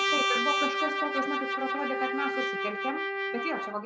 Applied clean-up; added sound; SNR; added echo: none; Trumpet; -4 dB; none.